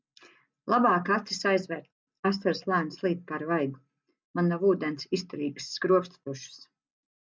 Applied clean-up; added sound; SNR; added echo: none; none; none; none.